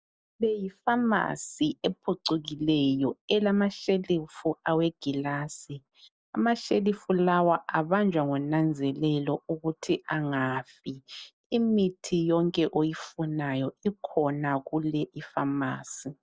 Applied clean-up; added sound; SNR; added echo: none; none; none; none.